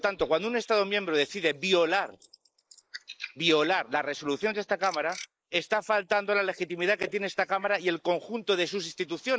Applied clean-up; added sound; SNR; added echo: neural mask model Resemble Enhance denoiser.